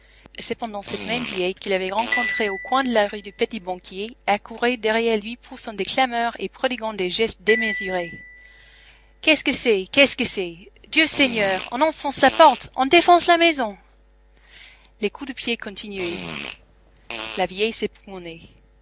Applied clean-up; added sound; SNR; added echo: none; Glockenspiel + Fart; 11 dB; none.